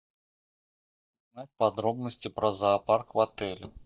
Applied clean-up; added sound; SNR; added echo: neural mask model DeepFilterNet 3.